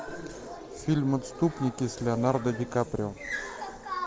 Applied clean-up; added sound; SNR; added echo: none; none; none; none.